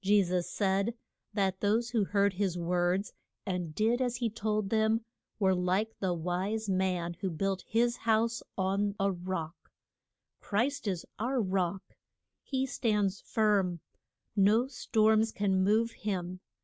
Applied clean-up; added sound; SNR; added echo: none; none; none; none.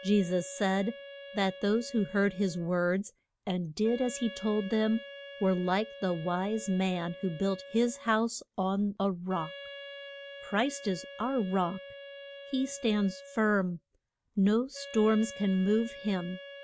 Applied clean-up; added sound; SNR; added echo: none; Wind instrument, woodwind instrument; 16 dB; none.